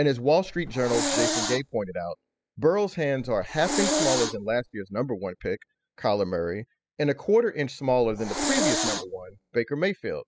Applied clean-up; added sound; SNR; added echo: classical method spectral subtraction.